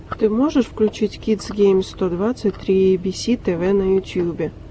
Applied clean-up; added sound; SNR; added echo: none; none; none; none.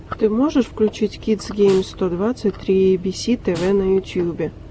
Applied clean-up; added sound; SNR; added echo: none; Snare drum; 19 dB; none.